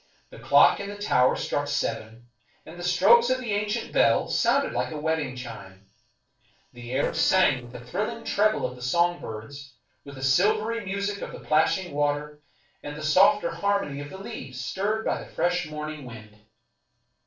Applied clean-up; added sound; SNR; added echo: neural separator model SepFormer DNS4.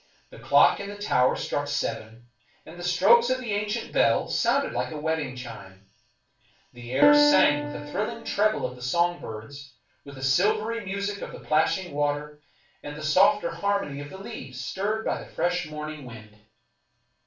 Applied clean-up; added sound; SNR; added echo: none; Piano; 1 dB; reverberation time 0.3 s.